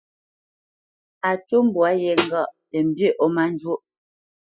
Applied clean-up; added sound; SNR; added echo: classical method spectral subtraction.